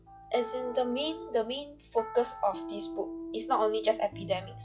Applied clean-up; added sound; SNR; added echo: classical method log-MMSE.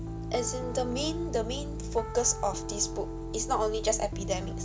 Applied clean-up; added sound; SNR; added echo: none; Piano; 4 dB; none.